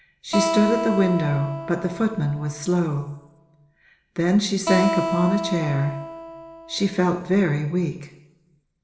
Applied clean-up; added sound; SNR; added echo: none; Acoustic guitar; 6 dB; reverberation time 0.9 s.